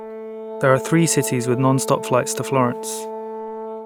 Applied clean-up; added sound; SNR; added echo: none; Brass instrument; 9 dB; none.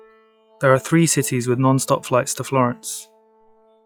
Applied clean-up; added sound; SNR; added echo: classical method log-MMSE.